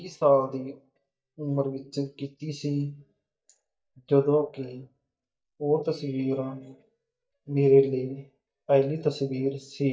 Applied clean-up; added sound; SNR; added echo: neural mask model DeepFilterNet 3.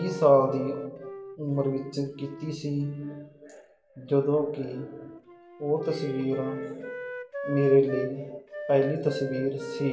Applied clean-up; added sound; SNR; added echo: none; Wind instrument, woodwind instrument; 11 dB; reverberation time 0.3 s.